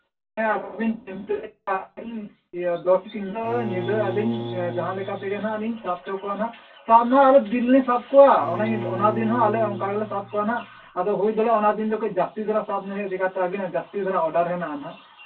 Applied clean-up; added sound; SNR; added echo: none; Bowed string instrument; 10 dB; reverberation time 0.2 s.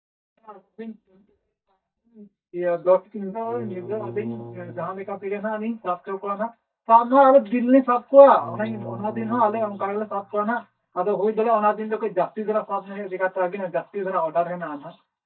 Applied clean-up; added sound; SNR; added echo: neural mask model DeepFilterNet 3.